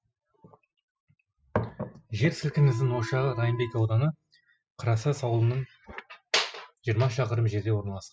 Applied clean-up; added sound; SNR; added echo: classical method spectral subtraction.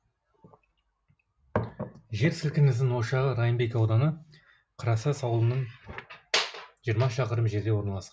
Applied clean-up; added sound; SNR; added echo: none; none; none; none.